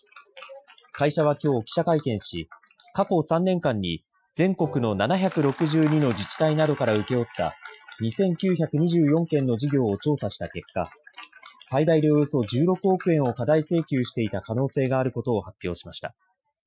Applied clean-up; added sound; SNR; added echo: classical method Wiener filter.